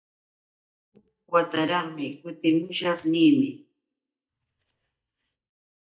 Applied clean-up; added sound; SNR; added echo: neural mask model DeepFilterNet 3.